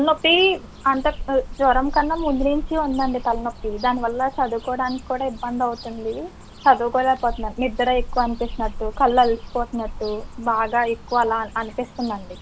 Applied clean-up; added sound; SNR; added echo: none; Cricket / Bird; 11 dB; none.